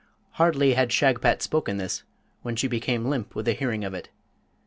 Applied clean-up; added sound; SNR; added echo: none; none; none; none.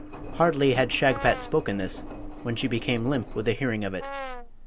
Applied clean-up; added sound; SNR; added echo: none; Brass instrument + Engine; 10 dB; none.